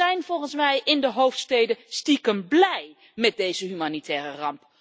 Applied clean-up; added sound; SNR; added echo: none; none; none; none.